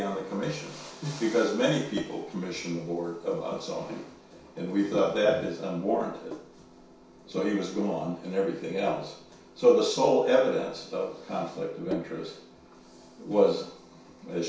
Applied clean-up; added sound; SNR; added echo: none; Sink (filling or washing); 17 dB; reverberation time 0.6 s.